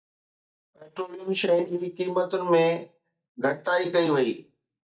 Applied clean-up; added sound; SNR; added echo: neural mask model DeepFilterNet 3.